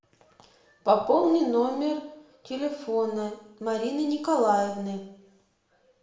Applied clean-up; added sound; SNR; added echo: none; none; none; reverberation time 0.7 s.